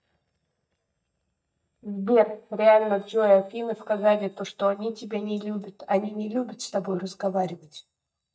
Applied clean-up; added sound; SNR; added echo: neural mask model DeepFilterNet 3.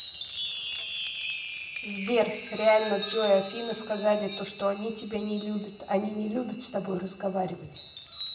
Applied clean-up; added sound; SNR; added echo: none; Chime; -2 dB; reverberation time 0.7 s.